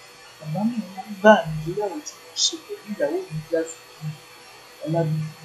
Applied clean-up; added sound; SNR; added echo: classical method log-MMSE.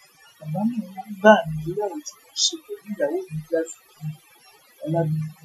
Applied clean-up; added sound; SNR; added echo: classical method Wiener filter.